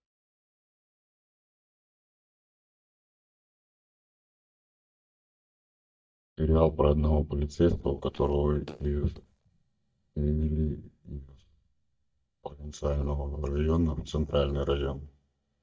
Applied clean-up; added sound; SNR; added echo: neural mask model DeepFilterNet 3.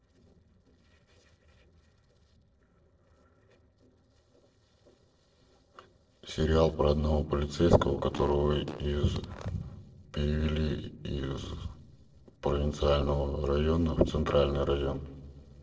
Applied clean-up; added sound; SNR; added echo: neural separator model SepFormer DNS4.